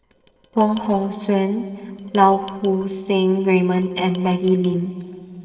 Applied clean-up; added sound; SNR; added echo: neural separator model SepFormer DNS4.